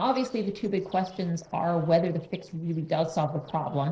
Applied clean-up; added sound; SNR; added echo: neural separator model SepFormer DNS4.